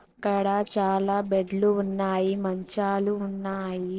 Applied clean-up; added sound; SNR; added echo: neural separator model SepFormer DNS4.